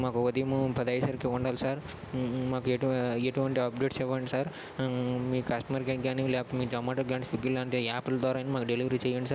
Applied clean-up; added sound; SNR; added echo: none; none; none; none.